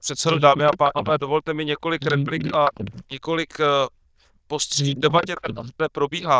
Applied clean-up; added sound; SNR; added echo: neural diffusion model UNIVERSE++.